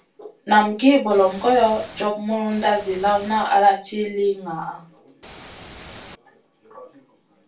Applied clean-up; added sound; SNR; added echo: none; Ocean / Boat, Water vehicle; 19 dB; reverberation time 0.2 s.